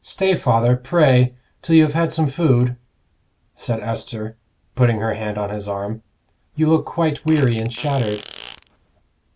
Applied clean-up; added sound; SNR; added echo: none; Fart; 18 dB; none.